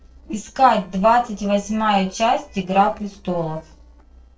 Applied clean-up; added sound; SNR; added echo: neural separator model SepFormer DNS4.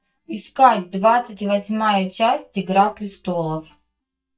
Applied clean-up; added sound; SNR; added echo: neural mask model DeepFilterNet 3.